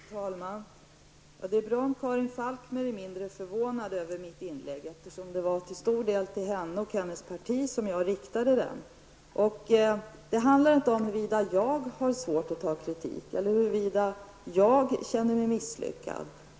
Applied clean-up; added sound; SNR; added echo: none; none; none; none.